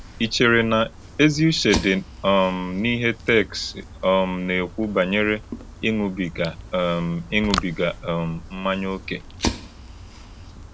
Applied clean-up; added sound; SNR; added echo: none; Fire; 11 dB; none.